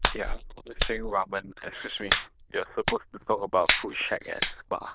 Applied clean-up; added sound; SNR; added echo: neural diffusion model UNIVERSE++.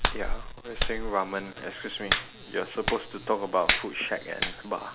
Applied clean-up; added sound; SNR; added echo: none; Hands; 0 dB; none.